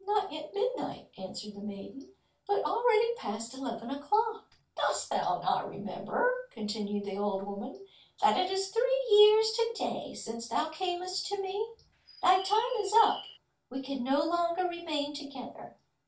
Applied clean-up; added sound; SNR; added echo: none; Bird; 15 dB; reverberation time 0.2 s.